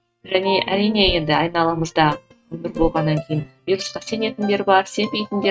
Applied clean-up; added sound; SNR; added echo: neural mask model RNNoise.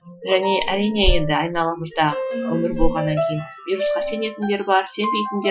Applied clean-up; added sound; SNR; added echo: classical method Wiener filter.